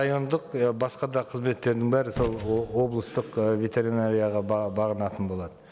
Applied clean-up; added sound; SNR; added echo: none; Gunshot, gunfire; 17 dB; none.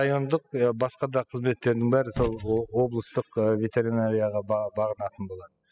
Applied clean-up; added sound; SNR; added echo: classical method spectral subtraction.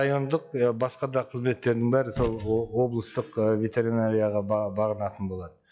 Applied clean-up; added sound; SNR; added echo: classical method log-MMSE.